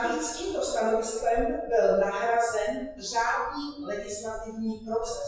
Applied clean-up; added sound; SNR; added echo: classical method WPE with log-MMSE.